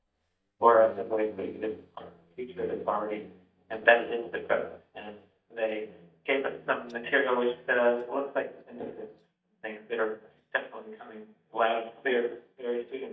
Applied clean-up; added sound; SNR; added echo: neural mask model DeepFilterNet 3.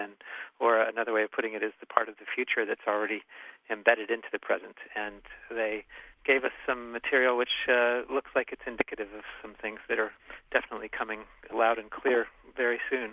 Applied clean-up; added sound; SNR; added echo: none; none; none; none.